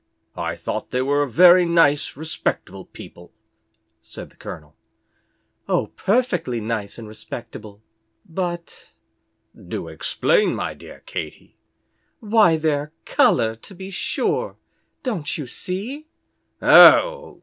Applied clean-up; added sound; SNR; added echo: none; none; none; none.